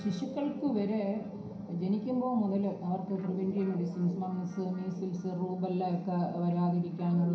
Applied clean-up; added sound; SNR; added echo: none; Guitar; 18 dB; reverberation time 0.5 s.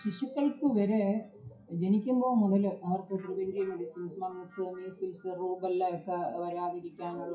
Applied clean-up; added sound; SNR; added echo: classical method WPE with log-MMSE.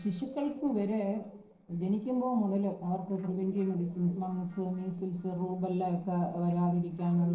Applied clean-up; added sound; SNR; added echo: neural separator model SepFormer DNS4.